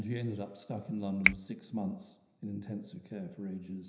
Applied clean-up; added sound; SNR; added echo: none; Finger snapping; -3 dB; reverberation time 0.9 s.